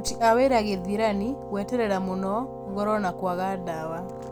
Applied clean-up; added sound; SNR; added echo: none; Keyboard (musical); 11 dB; none.